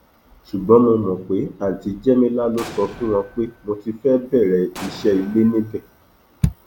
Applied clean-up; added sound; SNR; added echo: none; Explosion; 18 dB; none.